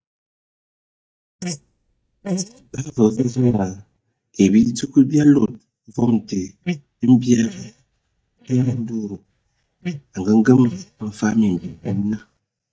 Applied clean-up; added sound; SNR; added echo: neural mask model DeepFilterNet 3.